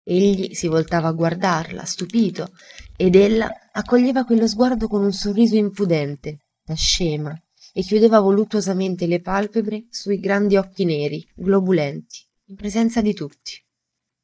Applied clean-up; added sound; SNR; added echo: neural mask model DeepFilterNet 3.